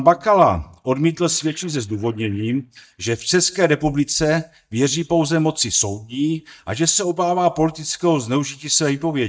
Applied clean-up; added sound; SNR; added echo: neural mask model DeepFilterNet 3.